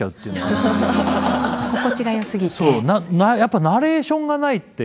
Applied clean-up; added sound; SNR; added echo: none; none; none; none.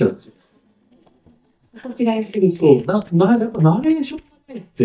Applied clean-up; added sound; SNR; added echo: neural mask model DeepFilterNet 3.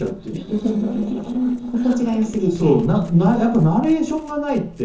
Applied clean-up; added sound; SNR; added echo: neural separator model SepFormer DNS4.